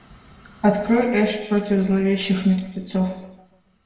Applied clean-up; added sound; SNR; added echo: none; none; none; reverberation time 1.0 s.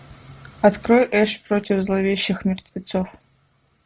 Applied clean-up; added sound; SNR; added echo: none; none; none; none.